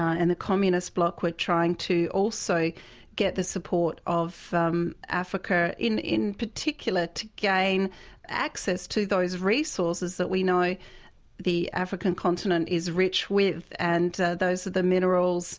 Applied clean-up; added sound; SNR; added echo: none; none; none; none.